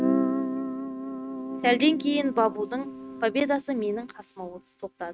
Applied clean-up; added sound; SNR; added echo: neural mask model RNNoise.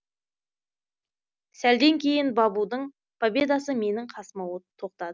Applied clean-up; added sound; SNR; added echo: none; none; none; none.